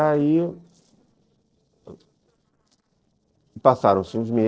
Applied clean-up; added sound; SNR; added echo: neural separator model SepFormer DNS4.